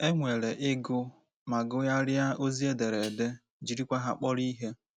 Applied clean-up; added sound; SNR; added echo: none; Dishes, pots, and pans; 17 dB; none.